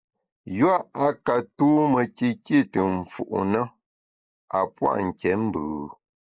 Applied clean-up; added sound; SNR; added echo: neural mask model Resemble Enhance denoiser.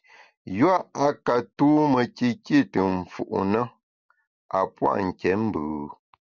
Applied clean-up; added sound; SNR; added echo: none; none; none; none.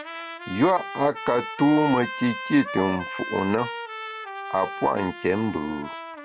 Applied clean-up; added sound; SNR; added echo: none; Trumpet; 10 dB; none.